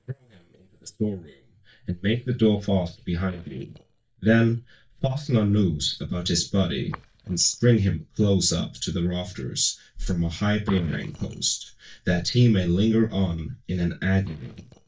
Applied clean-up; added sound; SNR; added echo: neural mask model DeepFilterNet 3.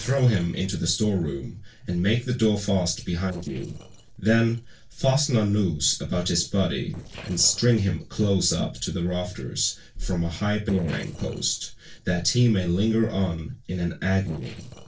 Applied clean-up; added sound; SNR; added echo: neural separator model SepFormer DNS4.